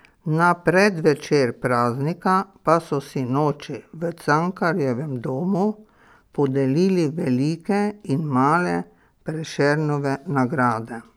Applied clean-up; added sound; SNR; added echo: none; none; none; none.